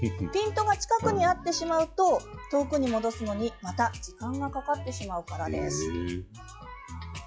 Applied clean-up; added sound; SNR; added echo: classical method log-MMSE.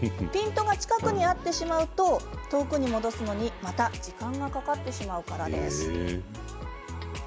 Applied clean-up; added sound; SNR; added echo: none; Drum; 17 dB; none.